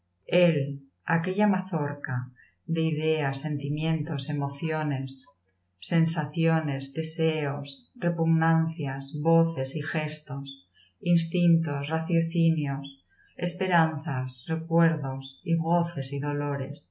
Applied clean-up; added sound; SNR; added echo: none; none; none; none.